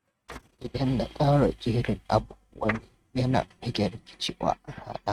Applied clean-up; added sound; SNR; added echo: neural mask model RNNoise.